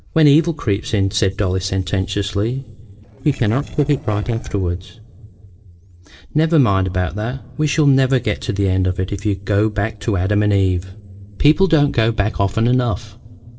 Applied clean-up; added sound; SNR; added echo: neural separator model SepFormer DNS4.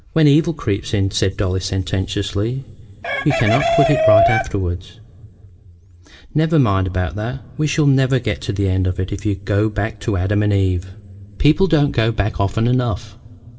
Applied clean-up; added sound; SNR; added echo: none; Chicken, rooster; 1 dB; reverberation time 0.4 s.